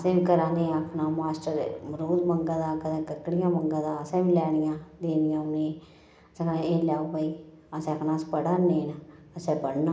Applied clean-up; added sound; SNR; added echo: none; none; none; none.